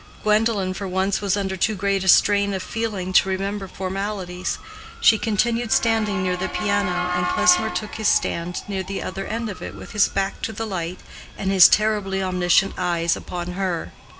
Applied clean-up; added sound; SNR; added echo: none; Motor vehicle (road) / Siren; 11 dB; none.